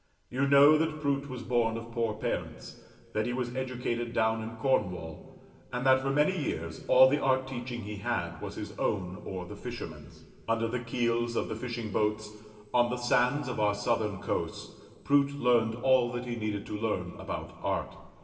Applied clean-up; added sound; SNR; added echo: none; none; none; reverberation time 2.7 s.